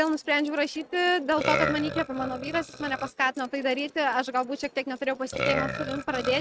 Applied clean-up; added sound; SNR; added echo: neural mask model RNNoise.